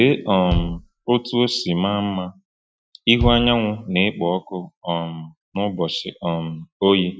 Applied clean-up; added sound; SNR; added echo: classical method Wiener filter.